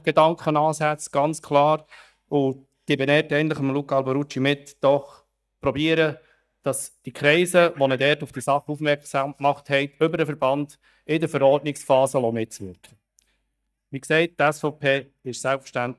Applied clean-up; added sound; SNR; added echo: neural mask model DeepFilterNet 3.